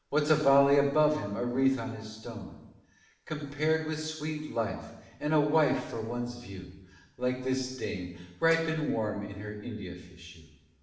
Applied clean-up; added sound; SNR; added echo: none; Dishes, pots, and pans; 17 dB; reverberation time 0.9 s.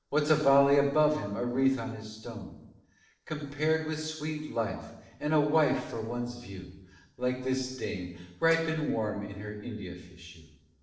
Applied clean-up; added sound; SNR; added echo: neural separator model SepFormer DNS4.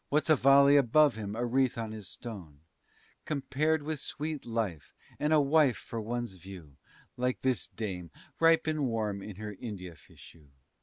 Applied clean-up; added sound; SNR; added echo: none; none; none; none.